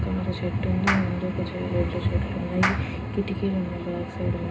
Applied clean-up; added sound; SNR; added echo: none; Clapping; 8 dB; reverberation time 0.2 s.